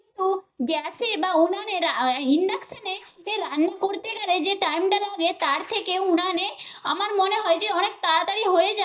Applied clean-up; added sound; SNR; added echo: neural mask model DeepFilterNet 3.